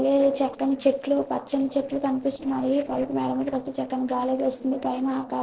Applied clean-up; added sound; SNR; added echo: neural separator model SepFormer DNS4.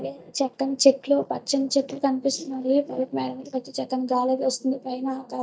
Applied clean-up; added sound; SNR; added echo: neural mask model DeepFilterNet 3.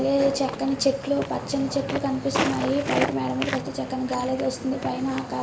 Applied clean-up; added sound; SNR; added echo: none; Walk, footsteps; 8 dB; reverberation time 1.5 s.